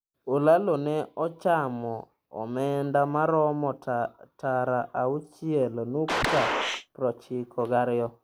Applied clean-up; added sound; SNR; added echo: none; Gunshot, gunfire; 1 dB; none.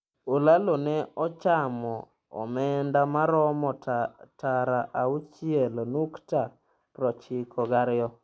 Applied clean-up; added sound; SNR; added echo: none; none; none; none.